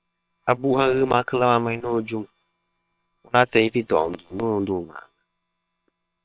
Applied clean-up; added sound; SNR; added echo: neural separator model SepFormer WHAM!.